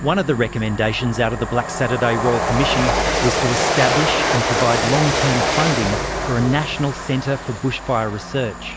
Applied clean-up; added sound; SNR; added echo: none; Train; 1 dB; none.